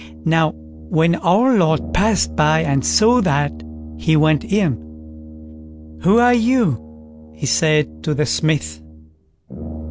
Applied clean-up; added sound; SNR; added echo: none; Brass instrument; 14 dB; none.